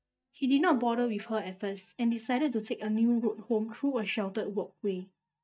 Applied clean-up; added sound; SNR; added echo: neural mask model DeepFilterNet 3.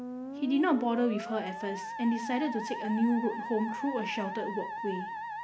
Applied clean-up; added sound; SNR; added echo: none; Musical instrument; 7 dB; none.